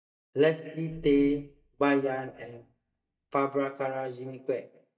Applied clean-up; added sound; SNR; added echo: neural mask model DeepFilterNet 3.